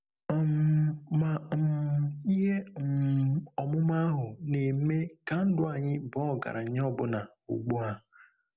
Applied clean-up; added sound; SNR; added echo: none; none; none; none.